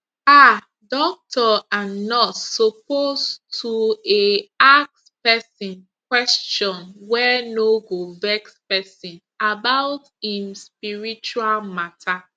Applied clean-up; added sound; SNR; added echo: none; none; none; none.